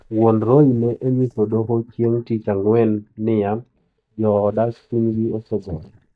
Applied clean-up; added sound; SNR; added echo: neural mask model DeepFilterNet 3.